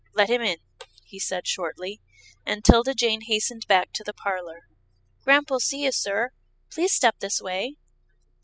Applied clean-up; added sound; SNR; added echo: classical method spectral subtraction.